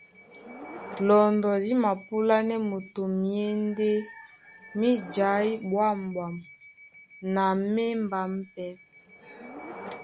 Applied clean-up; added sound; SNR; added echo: none; Subway, metro, underground / Door; 19 dB; none.